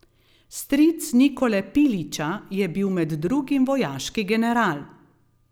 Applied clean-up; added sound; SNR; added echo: none; none; none; none.